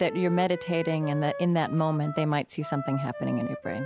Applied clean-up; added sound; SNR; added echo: none; Wind instrument, woodwind instrument; 11 dB; none.